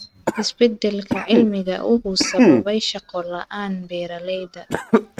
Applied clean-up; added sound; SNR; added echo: neural mask model RNNoise.